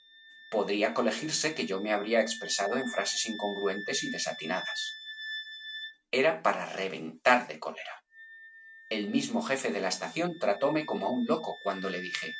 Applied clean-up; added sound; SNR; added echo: none; Wind instrument, woodwind instrument; 13 dB; none.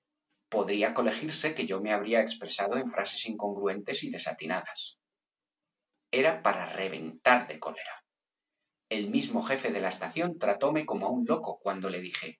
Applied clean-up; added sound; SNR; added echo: none; none; none; none.